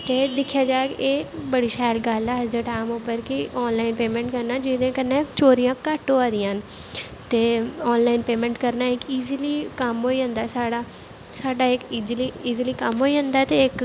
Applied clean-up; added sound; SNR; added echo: none; none; none; none.